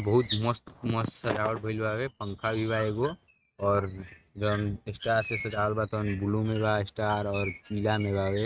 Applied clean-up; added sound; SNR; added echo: neural mask model RNNoise.